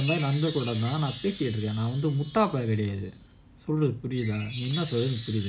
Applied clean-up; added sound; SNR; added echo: none; Chime; 1 dB; none.